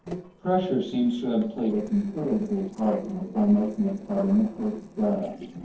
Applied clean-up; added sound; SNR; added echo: neural separator model SepFormer DNS4.